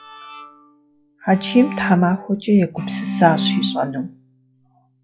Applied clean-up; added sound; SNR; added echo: classical method log-MMSE.